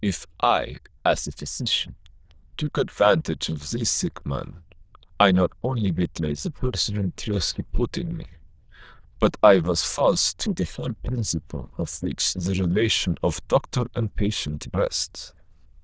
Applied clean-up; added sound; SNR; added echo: neural diffusion model UNIVERSE++.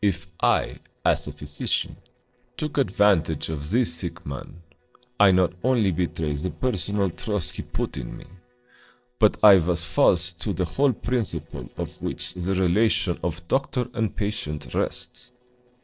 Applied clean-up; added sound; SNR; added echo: neural separator model SepFormer DNS4.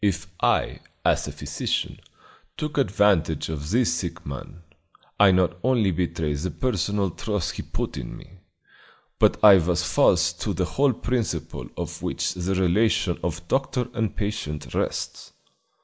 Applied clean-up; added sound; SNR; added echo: none; none; none; none.